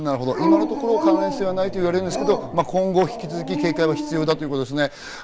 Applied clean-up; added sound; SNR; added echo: none; Dog; 3 dB; none.